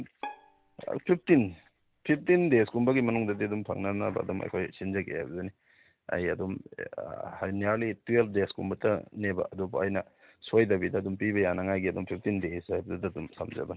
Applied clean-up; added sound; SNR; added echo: none; Bowed string instrument; 19 dB; none.